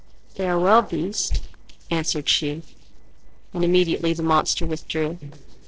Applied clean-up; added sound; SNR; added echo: neural separator model SepFormer DNS4.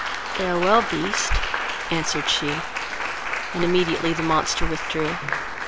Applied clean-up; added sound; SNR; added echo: none; Applause; 4 dB; none.